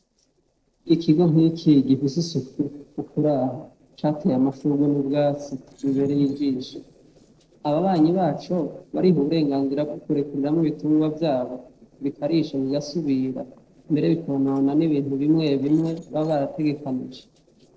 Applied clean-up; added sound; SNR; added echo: neural separator model SepFormer DNS4.